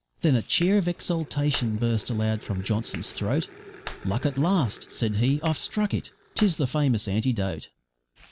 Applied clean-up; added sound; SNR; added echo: none; Growling + Clapping; 18 dB; none.